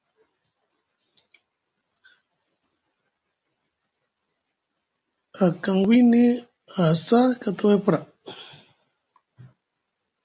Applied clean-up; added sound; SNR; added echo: none; none; none; none.